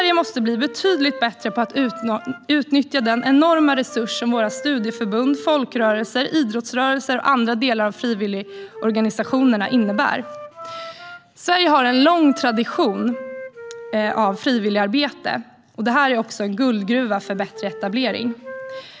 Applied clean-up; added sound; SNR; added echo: none; Wind instrument, woodwind instrument; 16 dB; none.